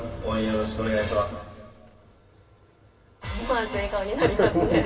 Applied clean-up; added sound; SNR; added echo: none; none; none; reverberation time 2.2 s.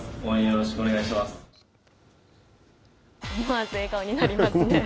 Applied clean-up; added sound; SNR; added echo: none; none; none; none.